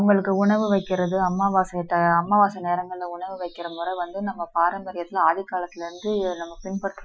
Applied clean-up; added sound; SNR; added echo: classical method Wiener filter.